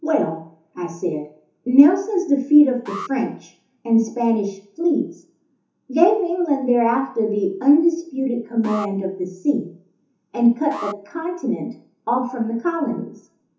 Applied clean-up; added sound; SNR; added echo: none; Alarm; 18 dB; reverberation time 0.7 s.